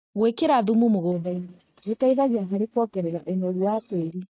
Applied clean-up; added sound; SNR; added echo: neural mask model DeepFilterNet 3.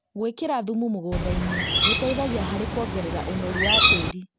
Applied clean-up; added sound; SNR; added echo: none; Bird; -4 dB; none.